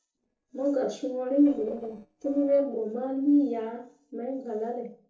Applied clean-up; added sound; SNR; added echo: neural separator model SepFormer DNS4.